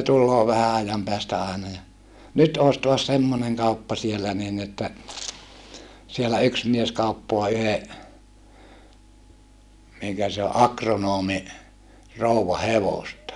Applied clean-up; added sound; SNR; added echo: none; none; none; none.